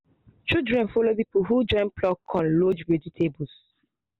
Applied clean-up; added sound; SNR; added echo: none; none; none; none.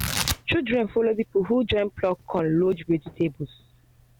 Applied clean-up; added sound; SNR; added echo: none; Tearing; 11 dB; none.